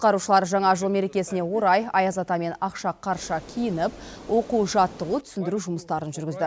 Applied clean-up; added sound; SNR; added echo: none; none; none; none.